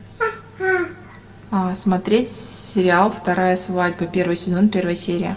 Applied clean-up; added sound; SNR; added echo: none; none; none; reverberation time 1.0 s.